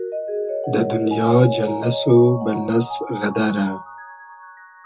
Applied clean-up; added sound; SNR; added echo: none; Mallet percussion; 8 dB; reverberation time 0.2 s.